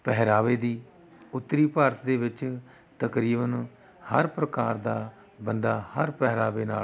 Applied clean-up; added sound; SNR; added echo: none; none; none; none.